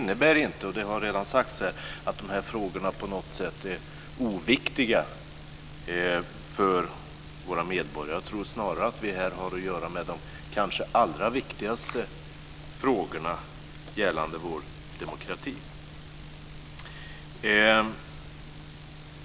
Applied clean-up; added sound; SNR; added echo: none; none; none; none.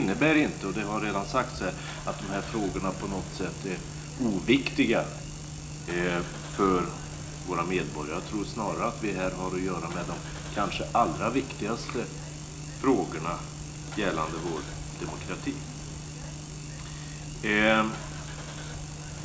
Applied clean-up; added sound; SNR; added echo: none; Engine starting / Car; 14 dB; reverberation time 0.4 s.